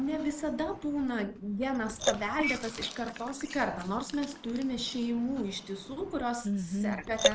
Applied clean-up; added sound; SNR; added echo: neural mask model Resemble Enhance denoiser.